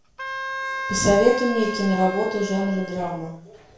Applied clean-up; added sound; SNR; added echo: none; Wind instrument, woodwind instrument; 8 dB; reverberation time 0.4 s.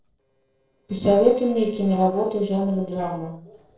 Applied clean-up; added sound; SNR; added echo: neural separator model SepFormer DNS4.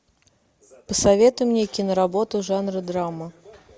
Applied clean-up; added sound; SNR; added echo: none; none; none; none.